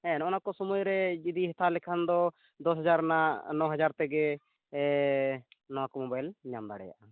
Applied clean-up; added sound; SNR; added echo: none; none; none; none.